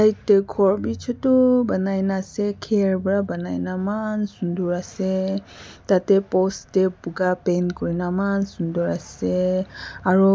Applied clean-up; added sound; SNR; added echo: none; none; none; none.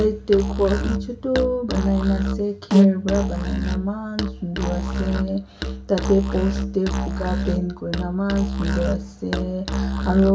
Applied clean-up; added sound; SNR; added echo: none; Musical instrument; 1 dB; reverberation time 0.4 s.